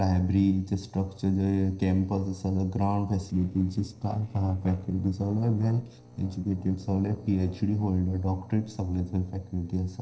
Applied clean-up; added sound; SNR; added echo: neural separator model SepFormer DNS4.